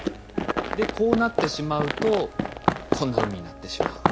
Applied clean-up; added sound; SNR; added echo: none; Run; 0 dB; none.